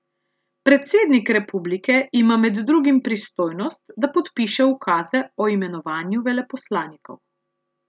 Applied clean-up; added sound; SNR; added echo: none; none; none; none.